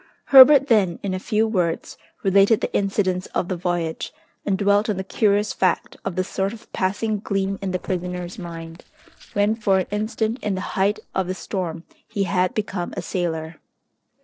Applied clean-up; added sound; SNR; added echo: neural separator model SepFormer DNS4.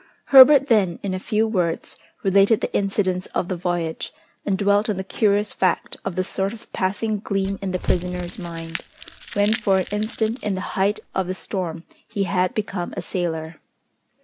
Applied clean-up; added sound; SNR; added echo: none; Crumpling, crinkling / Crushing; 9 dB; none.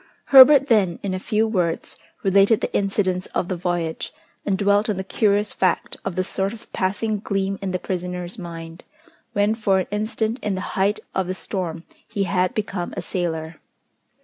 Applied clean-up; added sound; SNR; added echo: none; none; none; none.